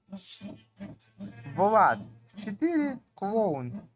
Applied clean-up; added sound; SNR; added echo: neural mask model RNNoise.